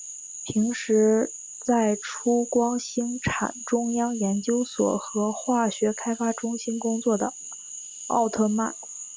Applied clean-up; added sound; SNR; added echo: none; Frog; 13 dB; none.